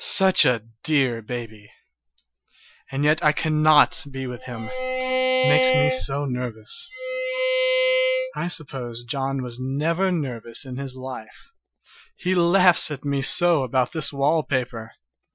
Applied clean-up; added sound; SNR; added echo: classical method Wiener filter.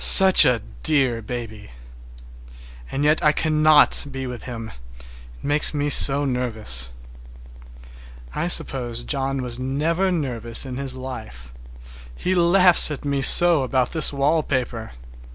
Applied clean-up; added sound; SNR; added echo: none; none; none; none.